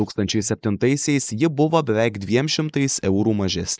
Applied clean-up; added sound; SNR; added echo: neural mask model Resemble Enhance denoiser.